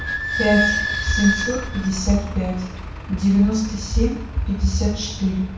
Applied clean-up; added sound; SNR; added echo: none; Squeak / Idling; 6 dB; reverberation time 0.6 s.